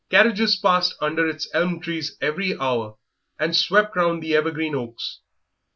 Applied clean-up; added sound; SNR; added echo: none; none; none; none.